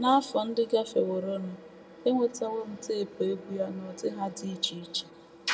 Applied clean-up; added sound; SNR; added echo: none; none; none; reverberation time 0.6 s.